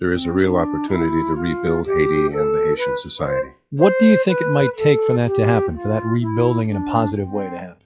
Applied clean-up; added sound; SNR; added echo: classical method log-MMSE.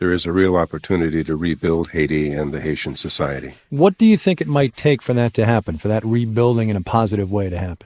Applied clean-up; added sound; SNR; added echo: neural mask model Resemble Enhance denoiser.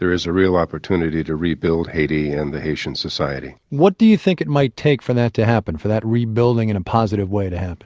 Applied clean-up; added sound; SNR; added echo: none; none; none; none.